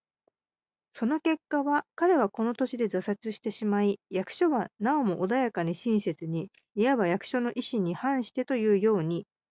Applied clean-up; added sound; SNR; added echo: none; none; none; none.